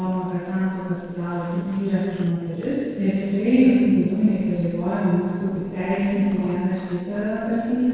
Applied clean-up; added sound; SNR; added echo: neural separator model SepFormer DNS4.